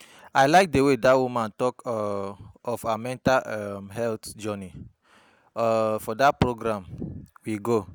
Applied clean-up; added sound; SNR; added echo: none; none; none; none.